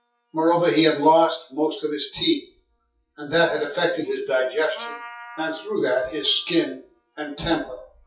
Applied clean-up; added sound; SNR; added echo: classical method WPE with log-MMSE.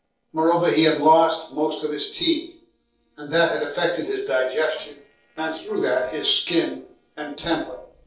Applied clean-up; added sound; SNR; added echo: neural separator model SepFormer DNS4.